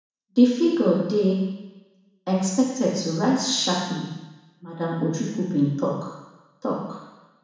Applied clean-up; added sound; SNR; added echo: none; none; none; reverberation time 1.1 s.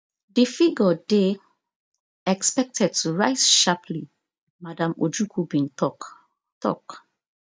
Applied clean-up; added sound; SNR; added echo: none; none; none; none.